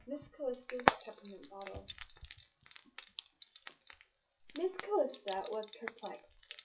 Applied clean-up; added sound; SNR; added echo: classical method WPE with log-MMSE.